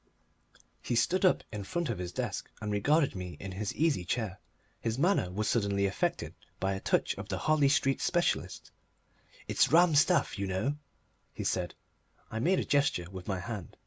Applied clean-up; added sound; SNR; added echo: none; none; none; none.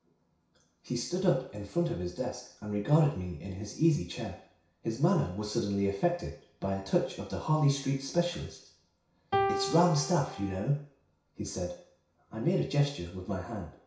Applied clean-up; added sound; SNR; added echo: none; Piano; 2 dB; reverberation time 0.6 s.